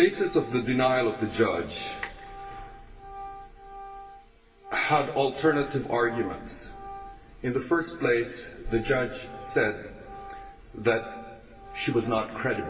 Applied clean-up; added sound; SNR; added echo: none; Organ; 16 dB; reverberation time 1.6 s.